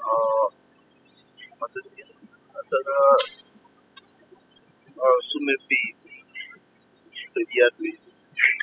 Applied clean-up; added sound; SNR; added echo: classical method spectral subtraction.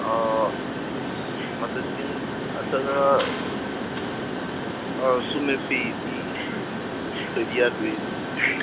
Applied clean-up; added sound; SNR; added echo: none; Mechanisms; 2 dB; none.